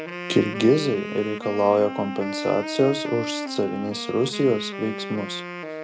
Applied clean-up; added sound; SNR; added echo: none; Wind instrument, woodwind instrument; 8 dB; none.